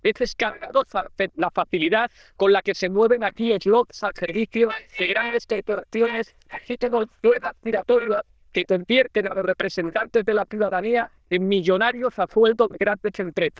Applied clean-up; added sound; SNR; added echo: neural diffusion model UNIVERSE++.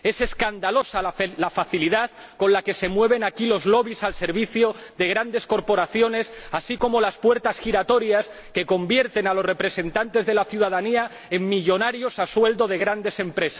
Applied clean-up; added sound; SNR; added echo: none; none; none; none.